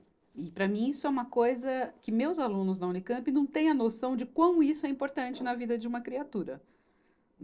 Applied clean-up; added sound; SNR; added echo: neural separator model SepFormer DNS4.